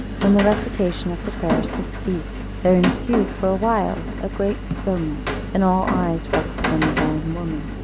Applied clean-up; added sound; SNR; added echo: none; Rain; 3 dB; none.